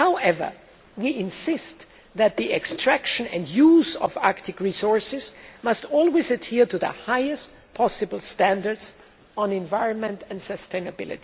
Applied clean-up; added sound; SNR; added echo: none; none; none; none.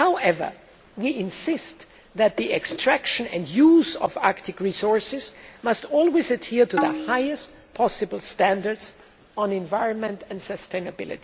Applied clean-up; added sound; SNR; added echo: none; Tabla; 7 dB; none.